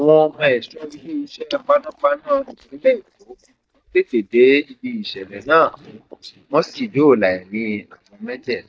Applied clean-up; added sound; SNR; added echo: neural mask model DeepFilterNet 3.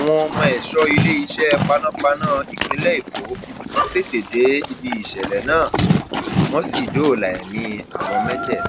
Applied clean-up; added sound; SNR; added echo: none; Livestock, farm animals, working animals; 3 dB; none.